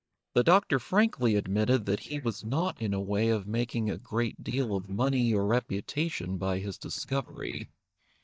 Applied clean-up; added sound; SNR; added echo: neural mask model DeepFilterNet 3.